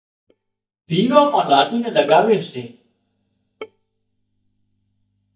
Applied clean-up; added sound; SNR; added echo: neural mask model DeepFilterNet 3.